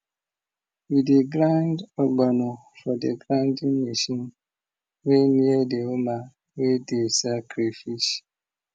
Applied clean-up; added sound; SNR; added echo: none; none; none; none.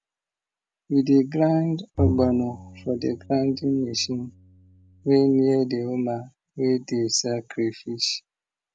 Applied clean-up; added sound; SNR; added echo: none; Bowed string instrument; 9 dB; none.